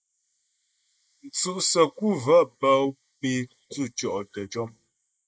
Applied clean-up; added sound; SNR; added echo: neural mask model Resemble Enhance denoiser.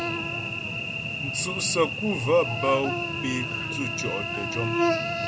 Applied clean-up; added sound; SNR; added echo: none; Cricket / Buzz; 0 dB; none.